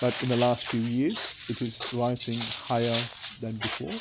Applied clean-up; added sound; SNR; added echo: none; Walk, footsteps; 2 dB; none.